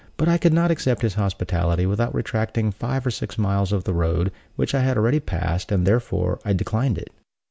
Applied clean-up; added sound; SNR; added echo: none; none; none; none.